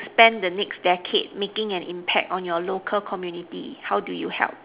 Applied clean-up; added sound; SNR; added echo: none; none; none; none.